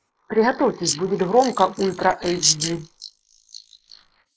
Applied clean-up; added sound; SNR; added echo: neural mask model Resemble Enhance denoiser.